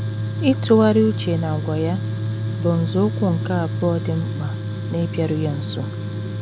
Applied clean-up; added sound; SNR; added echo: none; Tools; 3 dB; none.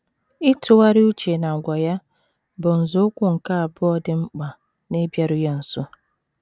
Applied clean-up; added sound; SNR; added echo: none; none; none; none.